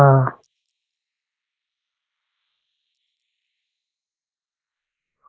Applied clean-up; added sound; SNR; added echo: neural mask model Resemble Enhance denoiser.